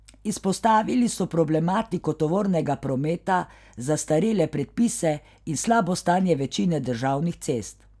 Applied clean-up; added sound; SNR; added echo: none; none; none; none.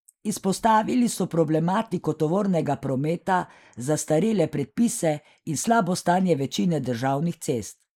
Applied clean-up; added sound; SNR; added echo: neural mask model Resemble Enhance denoiser.